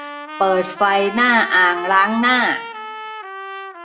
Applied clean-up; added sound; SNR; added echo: none; Trumpet; 12 dB; reverberation time 0.6 s.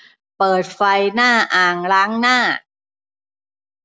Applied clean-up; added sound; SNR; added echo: none; none; none; none.